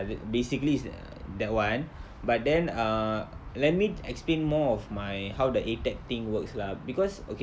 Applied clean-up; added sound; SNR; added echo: none; none; none; none.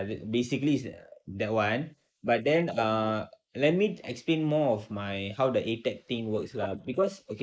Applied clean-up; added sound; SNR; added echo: neural mask model Resemble Enhance denoiser.